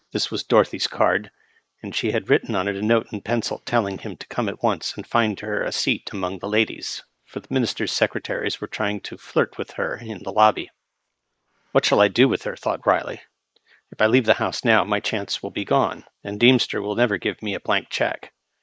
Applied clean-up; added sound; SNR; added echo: neural mask model Resemble Enhance denoiser.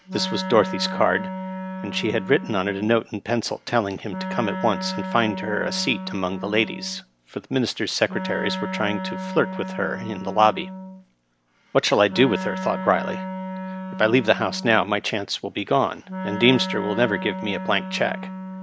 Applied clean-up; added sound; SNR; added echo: none; Wind instrument, woodwind instrument; 8 dB; none.